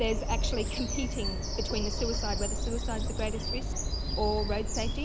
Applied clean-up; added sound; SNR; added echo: none; Bird vocalization, bird call, bird song; -3 dB; none.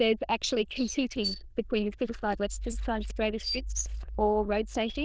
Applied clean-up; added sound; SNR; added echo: neural diffusion model UNIVERSE++.